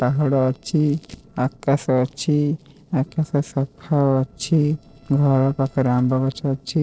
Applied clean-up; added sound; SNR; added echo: neural separator model SepFormer DNS4.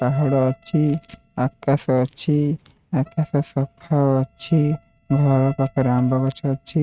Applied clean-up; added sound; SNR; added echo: neural mask model RNNoise.